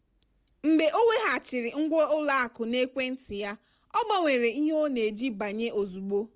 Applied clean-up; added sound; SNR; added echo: none; none; none; none.